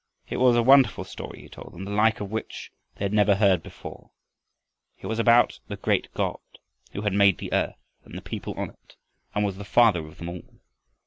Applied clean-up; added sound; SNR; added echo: none; none; none; none.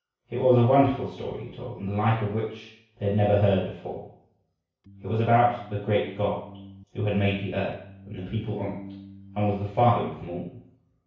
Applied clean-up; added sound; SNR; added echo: none; Organ; 17 dB; reverberation time 0.6 s.